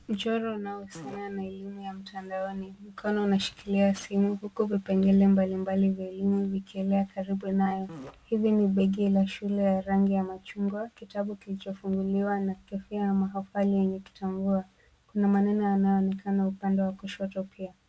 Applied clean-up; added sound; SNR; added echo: none; Fart; 18 dB; none.